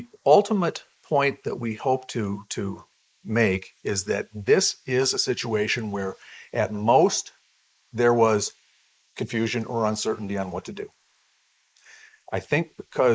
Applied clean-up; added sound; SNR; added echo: neural mask model Resemble Enhance denoiser.